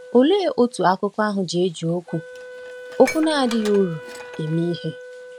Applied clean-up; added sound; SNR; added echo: none; Dishes, pots, and pans + Wind instrument, woodwind instrument; 15 dB; none.